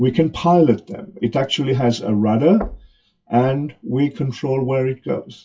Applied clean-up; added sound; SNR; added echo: classical method WPE with log-MMSE.